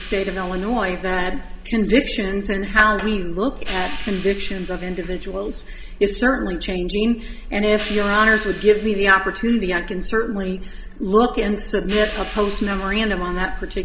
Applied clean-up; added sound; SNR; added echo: none; Hi-hat; 20 dB; reverberation time 0.4 s.